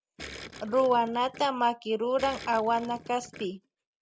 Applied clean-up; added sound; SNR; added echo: none; Gurgling; 18 dB; none.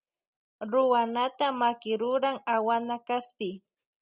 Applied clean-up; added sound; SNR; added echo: none; none; none; none.